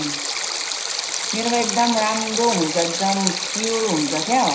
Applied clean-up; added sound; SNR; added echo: none; Stream; 2 dB; reverberation time 0.5 s.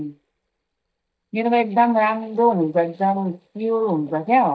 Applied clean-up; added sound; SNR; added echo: neural mask model DeepFilterNet 3.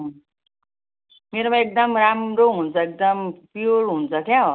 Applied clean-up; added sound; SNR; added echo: none; none; none; none.